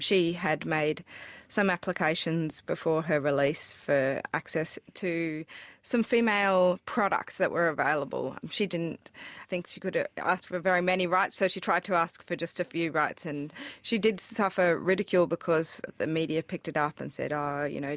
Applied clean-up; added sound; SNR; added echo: none; none; none; none.